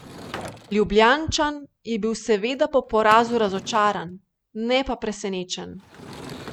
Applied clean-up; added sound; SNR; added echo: none; Sliding door / Wood; 19 dB; none.